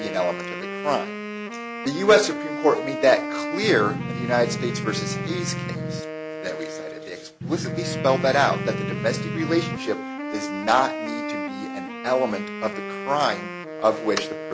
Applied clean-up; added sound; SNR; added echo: none; Wind instrument, woodwind instrument + Engine; 5 dB; none.